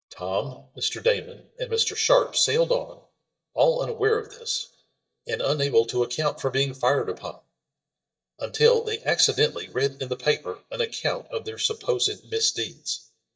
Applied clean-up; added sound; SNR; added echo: neural mask model DeepFilterNet 3.